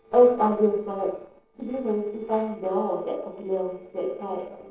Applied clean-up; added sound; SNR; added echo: neural separator model SepFormer DNS4.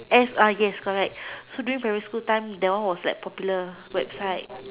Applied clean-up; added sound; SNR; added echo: none; none; none; none.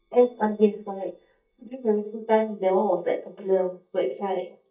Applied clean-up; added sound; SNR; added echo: neural mask model DeepFilterNet 3.